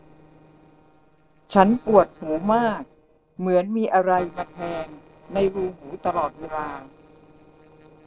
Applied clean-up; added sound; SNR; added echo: neural separator model SepFormer DNS4.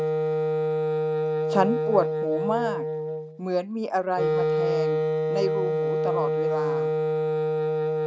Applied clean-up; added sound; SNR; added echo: none; Wind instrument, woodwind instrument; -5 dB; none.